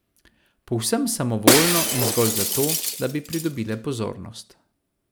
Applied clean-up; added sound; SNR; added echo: none; Shatter; -3 dB; none.